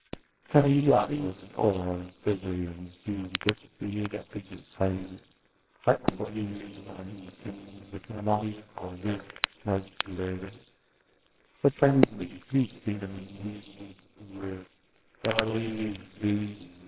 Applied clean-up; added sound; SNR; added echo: neural separator model SepFormer WHAMR!.